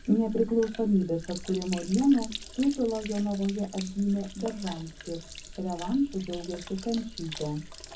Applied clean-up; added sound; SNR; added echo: none; Sink (filling or washing); 13 dB; reverberation time 0.3 s.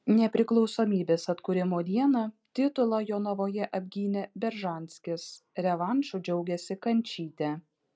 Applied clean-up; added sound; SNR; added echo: none; none; none; none.